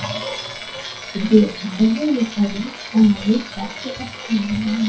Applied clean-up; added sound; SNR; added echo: classical method WPE with log-MMSE.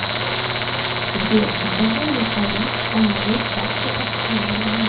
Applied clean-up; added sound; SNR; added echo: none; Tools; -3 dB; reverberation time 0.2 s.